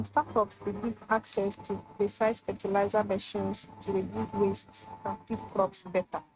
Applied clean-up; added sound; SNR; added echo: neural mask model RNNoise.